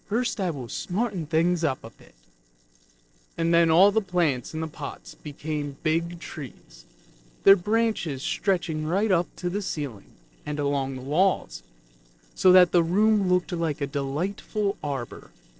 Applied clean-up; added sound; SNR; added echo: neural separator model SepFormer DNS4.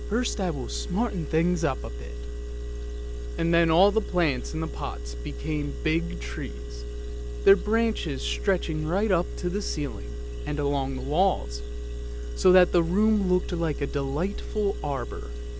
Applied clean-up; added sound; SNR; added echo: none; Engine; 5 dB; none.